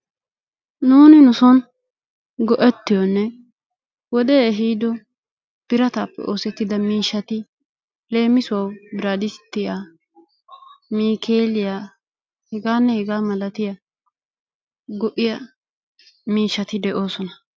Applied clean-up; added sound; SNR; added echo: none; none; none; none.